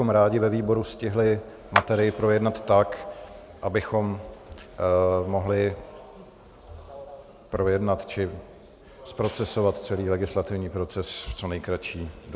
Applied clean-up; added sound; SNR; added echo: none; Clapping; 4 dB; none.